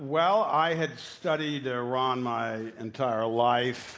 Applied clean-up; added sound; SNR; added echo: none; none; none; none.